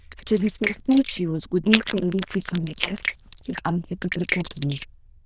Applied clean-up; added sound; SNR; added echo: neural diffusion model UNIVERSE++.